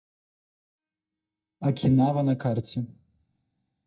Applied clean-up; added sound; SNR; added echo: neural mask model DeepFilterNet 3.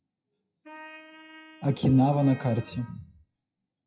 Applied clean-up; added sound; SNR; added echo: classical method WPE with log-MMSE.